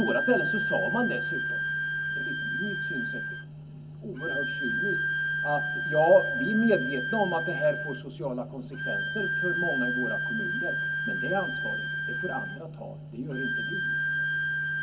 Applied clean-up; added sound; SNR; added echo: none; Bowed string instrument; 0 dB; reverberation time 0.3 s.